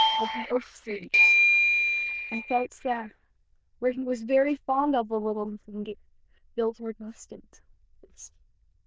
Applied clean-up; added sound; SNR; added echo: neural diffusion model UNIVERSE++.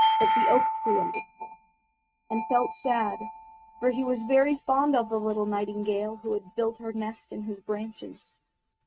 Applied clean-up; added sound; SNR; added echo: neural mask model RNNoise.